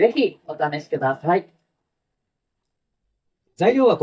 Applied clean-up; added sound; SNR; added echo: neural mask model DeepFilterNet 3.